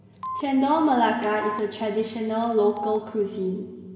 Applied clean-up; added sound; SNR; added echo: none; Telephone; 13 dB; reverberation time 2.1 s.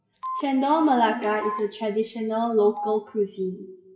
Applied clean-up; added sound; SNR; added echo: classical method WPE with log-MMSE.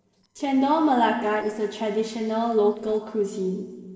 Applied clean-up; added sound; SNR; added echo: neural separator model SepFormer DNS4.